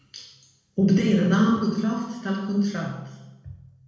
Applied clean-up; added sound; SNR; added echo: none; none; none; reverberation time 1.0 s.